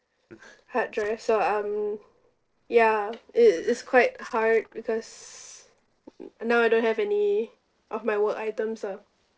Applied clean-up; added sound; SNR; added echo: neural separator model SepFormer DNS4.